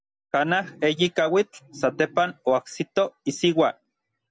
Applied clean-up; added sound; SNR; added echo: none; none; none; none.